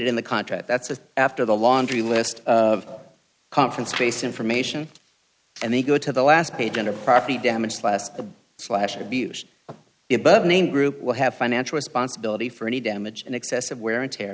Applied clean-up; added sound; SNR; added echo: none; none; none; none.